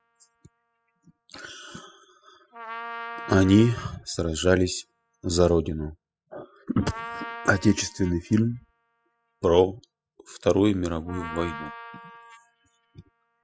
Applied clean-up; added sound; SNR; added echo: classical method spectral subtraction.